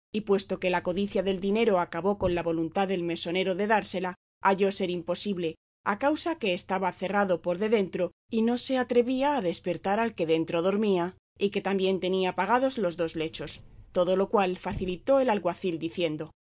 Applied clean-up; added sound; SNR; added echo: neural separator model SepFormer DNS4.